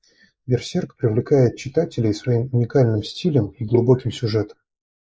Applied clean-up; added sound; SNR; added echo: neural mask model Resemble Enhance denoiser.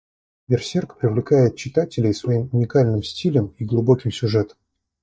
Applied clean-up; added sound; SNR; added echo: neural mask model DeepFilterNet 3.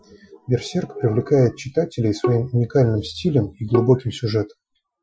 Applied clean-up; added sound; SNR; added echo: classical method Wiener filter.